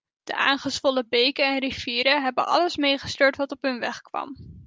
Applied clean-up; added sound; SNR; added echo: none; none; none; none.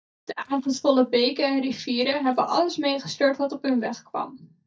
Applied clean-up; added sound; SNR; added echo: neural mask model DeepFilterNet 3.